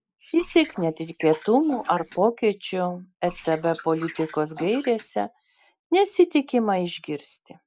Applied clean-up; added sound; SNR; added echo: neural mask model Resemble Enhance denoiser.